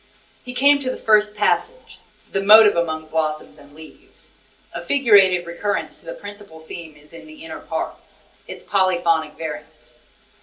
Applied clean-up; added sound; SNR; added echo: none; none; none; reverberation time 0.3 s.